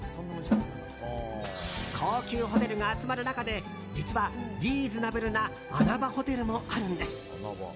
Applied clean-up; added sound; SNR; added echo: none; Snare drum; -2 dB; none.